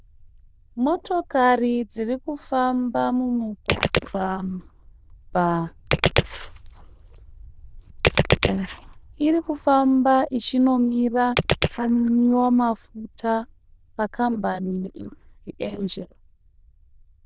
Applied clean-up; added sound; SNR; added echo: neural diffusion model UNIVERSE++.